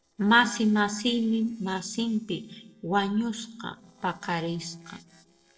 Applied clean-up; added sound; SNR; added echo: neural separator model SepFormer DNS4.